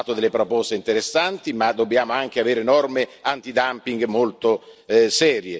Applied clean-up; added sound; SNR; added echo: none; none; none; none.